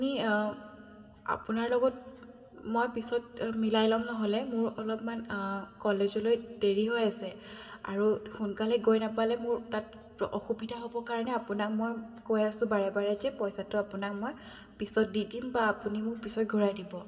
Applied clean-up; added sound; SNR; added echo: none; none; none; reverberation time 2.2 s.